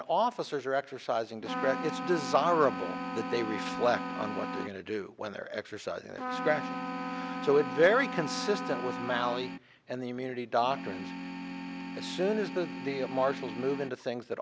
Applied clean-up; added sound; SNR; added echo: none; Trumpet + Organ; 5 dB; none.